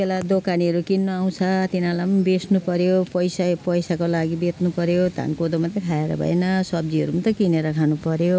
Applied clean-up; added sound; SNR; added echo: none; none; none; none.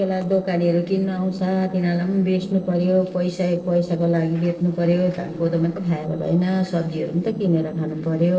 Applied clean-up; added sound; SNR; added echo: neural separator model SepFormer DNS4.